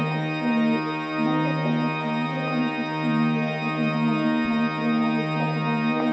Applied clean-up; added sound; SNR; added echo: none; Organ; 0 dB; reverberation time 1.1 s.